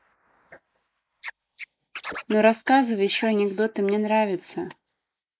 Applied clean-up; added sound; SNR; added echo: neural mask model Resemble Enhance denoiser.